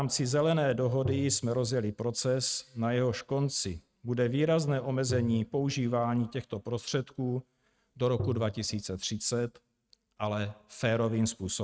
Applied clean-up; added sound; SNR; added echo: neural mask model RNNoise.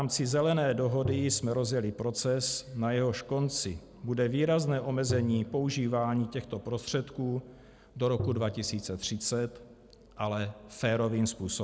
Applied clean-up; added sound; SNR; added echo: none; Tap; 7 dB; none.